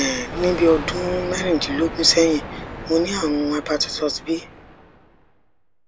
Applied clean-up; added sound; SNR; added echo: none; Thunder; 11 dB; none.